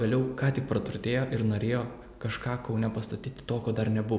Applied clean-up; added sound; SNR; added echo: none; none; none; none.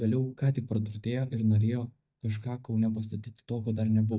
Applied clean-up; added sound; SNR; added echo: neural mask model DeepFilterNet 3.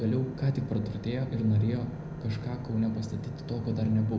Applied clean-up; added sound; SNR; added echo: none; Engine / Boat, Water vehicle; 10 dB; reverberation time 0.4 s.